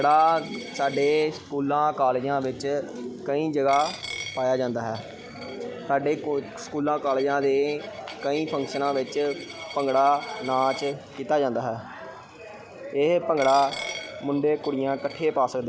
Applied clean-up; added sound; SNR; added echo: none; Coin (dropping); 17 dB; none.